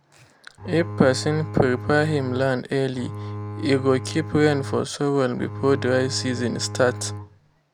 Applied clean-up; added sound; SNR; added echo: none; Bowed string instrument; 10 dB; none.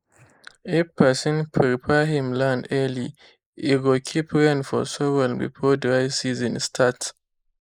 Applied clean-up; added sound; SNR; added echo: neural mask model Resemble Enhance denoiser.